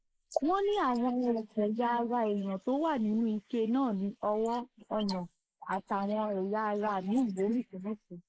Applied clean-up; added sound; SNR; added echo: neural mask model Resemble Enhance denoiser.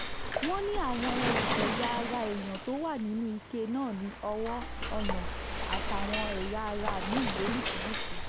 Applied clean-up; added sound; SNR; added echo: none; Cutlery, silverware / Dishes, pots, and pans + Waves, surf; -1 dB; none.